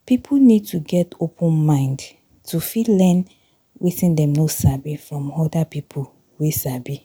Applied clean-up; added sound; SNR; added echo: none; none; none; none.